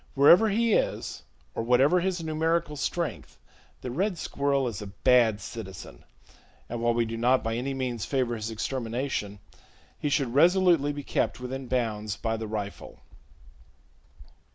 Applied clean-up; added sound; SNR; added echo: none; none; none; none.